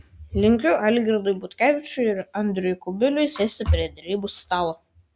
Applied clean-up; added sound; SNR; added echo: none; none; none; none.